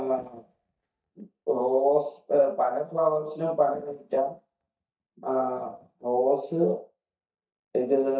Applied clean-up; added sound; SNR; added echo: neural mask model DeepFilterNet 3.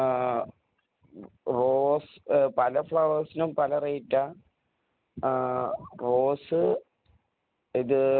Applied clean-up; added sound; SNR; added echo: none; none; none; none.